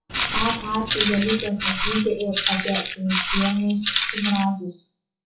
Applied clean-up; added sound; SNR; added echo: classical method WPE with log-MMSE.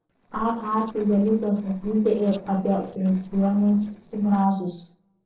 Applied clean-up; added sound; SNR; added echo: neural separator model SepFormer DNS4.